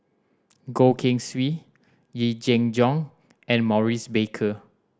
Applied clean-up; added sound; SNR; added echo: none; none; none; none.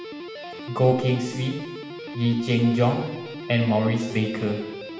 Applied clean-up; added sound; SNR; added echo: none; Guitar; 12 dB; reverberation time 1.0 s.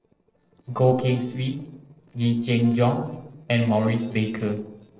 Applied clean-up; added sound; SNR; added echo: neural separator model SepFormer DNS4.